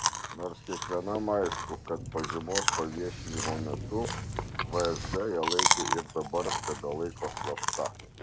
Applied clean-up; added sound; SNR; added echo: none; Chewing, mastication; -1 dB; none.